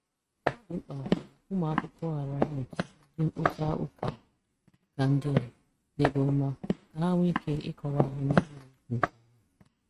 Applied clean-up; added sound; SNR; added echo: neural mask model RNNoise.